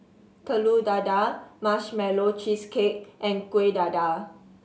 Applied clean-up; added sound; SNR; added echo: none; none; none; none.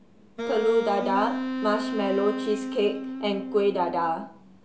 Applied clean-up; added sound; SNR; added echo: none; Wind instrument, woodwind instrument; 5 dB; none.